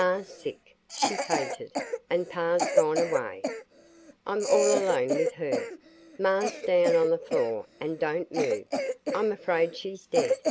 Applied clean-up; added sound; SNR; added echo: none; Cough; 3 dB; none.